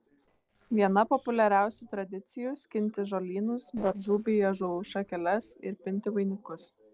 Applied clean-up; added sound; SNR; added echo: neural separator model SepFormer DNS4.